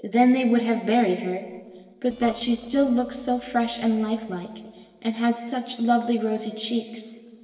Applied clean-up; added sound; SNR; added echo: neural separator model SepFormer DNS4.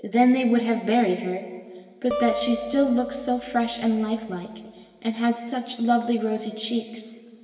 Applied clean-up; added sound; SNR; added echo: none; Acoustic guitar; 10 dB; reverberation time 1.8 s.